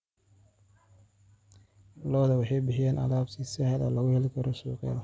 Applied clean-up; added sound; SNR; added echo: none; none; none; none.